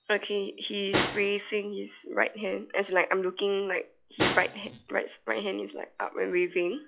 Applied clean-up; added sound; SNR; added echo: classical method log-MMSE.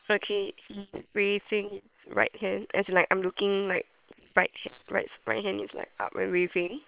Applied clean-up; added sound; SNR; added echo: neural separator model SepFormer WHAM!.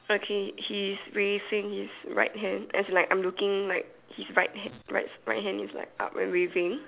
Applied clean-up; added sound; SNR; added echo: none; none; none; none.